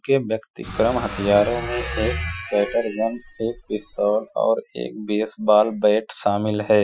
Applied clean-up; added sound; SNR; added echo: classical method Wiener filter.